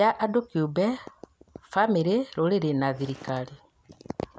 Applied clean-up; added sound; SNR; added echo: none; none; none; none.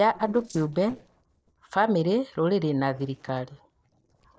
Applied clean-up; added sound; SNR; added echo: neural separator model SepFormer DNS4.